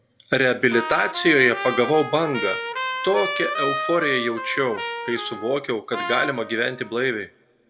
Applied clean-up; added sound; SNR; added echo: none; Trumpet; 8 dB; reverberation time 0.6 s.